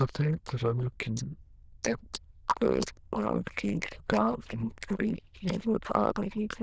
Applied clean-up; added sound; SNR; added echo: neural diffusion model UNIVERSE++.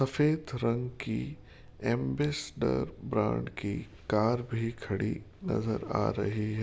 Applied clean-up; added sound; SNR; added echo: none; none; none; none.